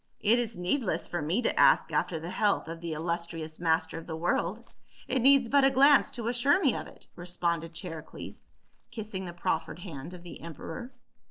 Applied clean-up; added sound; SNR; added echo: neural separator model SepFormer DNS4.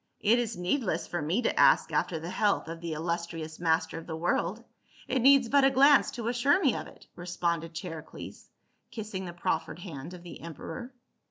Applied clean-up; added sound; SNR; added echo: none; none; none; none.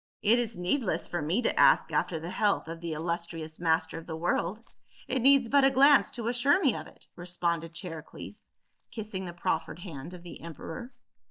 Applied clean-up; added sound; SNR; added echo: neural mask model DeepFilterNet 3.